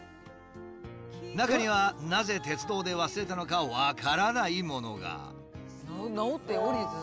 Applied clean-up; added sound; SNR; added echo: none; none; none; none.